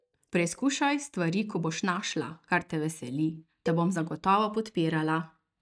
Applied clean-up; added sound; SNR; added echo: neural mask model DeepFilterNet 3.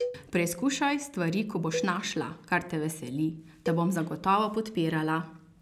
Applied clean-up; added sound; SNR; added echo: none; Cowbell; 11 dB; none.